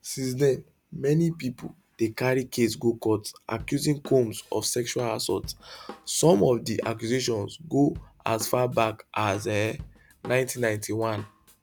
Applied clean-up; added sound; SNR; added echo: none; Drum / Drum kit; 20 dB; none.